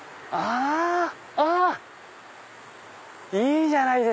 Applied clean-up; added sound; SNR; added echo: none; none; none; none.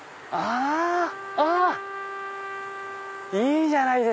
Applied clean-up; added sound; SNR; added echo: none; Trumpet; 12 dB; none.